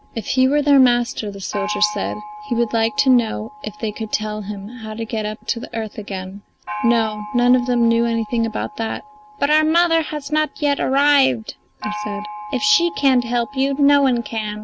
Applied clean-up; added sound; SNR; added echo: none; Gong; 15 dB; none.